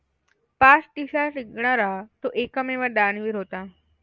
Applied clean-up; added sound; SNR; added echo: none; none; none; none.